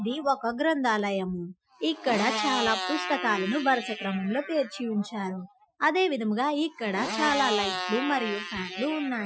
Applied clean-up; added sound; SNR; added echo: classical method Wiener filter.